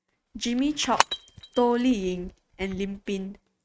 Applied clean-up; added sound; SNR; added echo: neural mask model RNNoise.